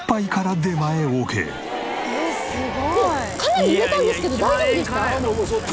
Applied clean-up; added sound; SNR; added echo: none; Domestic sounds, home sounds; 15 dB; none.